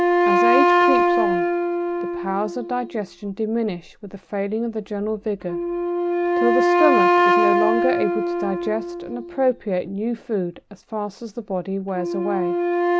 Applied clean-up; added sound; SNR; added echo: none; Wind instrument, woodwind instrument; -4 dB; none.